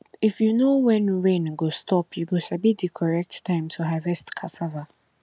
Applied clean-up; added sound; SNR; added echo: none; none; none; none.